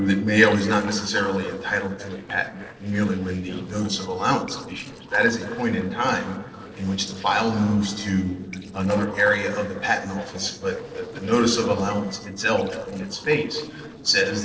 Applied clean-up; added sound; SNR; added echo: neural separator model SepFormer DNS4.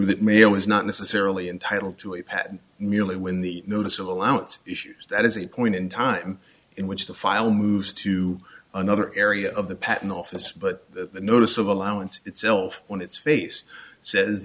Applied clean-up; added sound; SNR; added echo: none; none; none; none.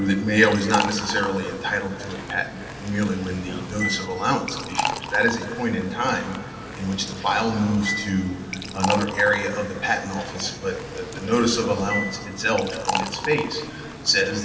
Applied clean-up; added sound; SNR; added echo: none; Liquid; 7 dB; reverberation time 2.7 s.